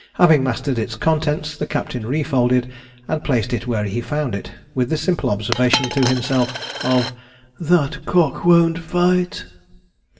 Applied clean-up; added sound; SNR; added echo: none; Coin (dropping); 9 dB; reverberation time 0.7 s.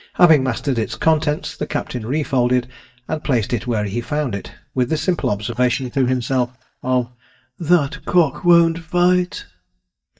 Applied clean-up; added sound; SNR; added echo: neural mask model DeepFilterNet 3.